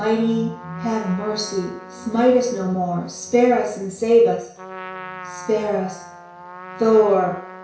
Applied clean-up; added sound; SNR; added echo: none; Trumpet; 17 dB; reverberation time 0.6 s.